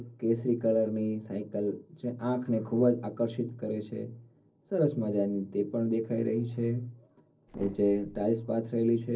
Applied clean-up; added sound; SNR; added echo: neural separator model SepFormer DNS4.